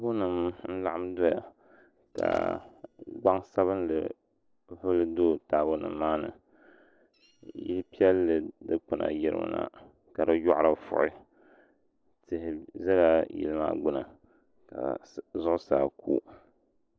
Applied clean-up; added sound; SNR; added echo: neural separator model SepFormer DNS4.